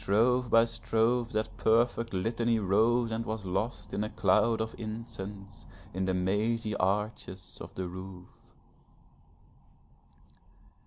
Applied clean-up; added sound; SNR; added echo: none; none; none; none.